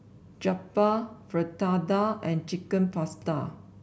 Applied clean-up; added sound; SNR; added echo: none; none; none; none.